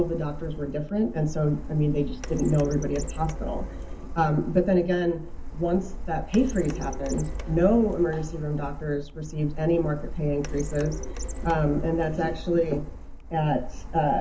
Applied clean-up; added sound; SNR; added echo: none; Printer; 7 dB; reverberation time 0.3 s.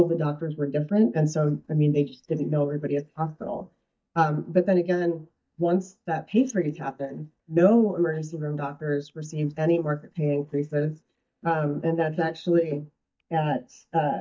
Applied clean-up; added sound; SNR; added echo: neural mask model DeepFilterNet 3.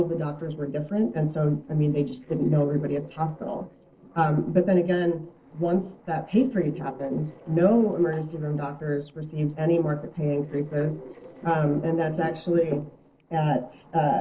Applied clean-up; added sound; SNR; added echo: neural separator model SepFormer DNS4.